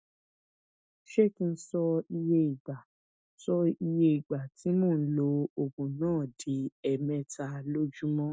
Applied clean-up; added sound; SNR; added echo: none; none; none; none.